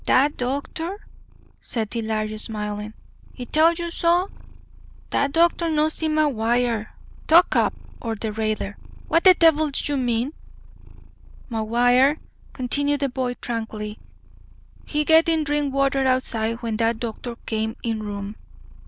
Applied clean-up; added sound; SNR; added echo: none; Purr; 17 dB; none.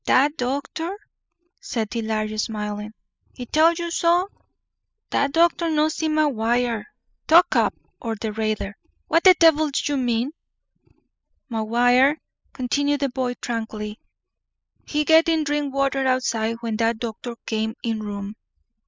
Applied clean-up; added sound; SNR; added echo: classical method spectral subtraction.